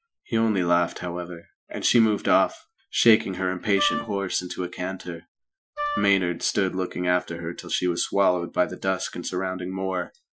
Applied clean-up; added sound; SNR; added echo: classical method Wiener filter.